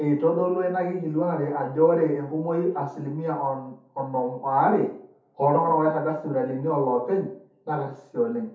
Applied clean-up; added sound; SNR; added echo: none; none; none; reverberation time 0.5 s.